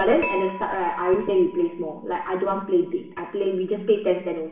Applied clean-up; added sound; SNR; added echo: none; Dishes, pots, and pans / Chink, clink; 15 dB; reverberation time 0.7 s.